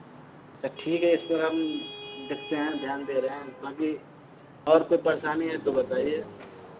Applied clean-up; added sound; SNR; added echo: none; Traffic noise, roadway noise / Vehicle horn, car horn, honking; 16 dB; none.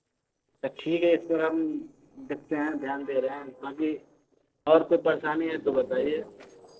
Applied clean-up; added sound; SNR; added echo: neural separator model SepFormer DNS4.